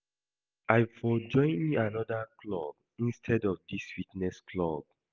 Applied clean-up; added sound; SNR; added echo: none; none; none; none.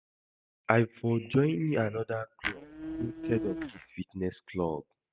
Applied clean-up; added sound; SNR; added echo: neural mask model RNNoise.